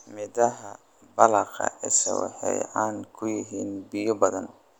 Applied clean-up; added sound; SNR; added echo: none; none; none; none.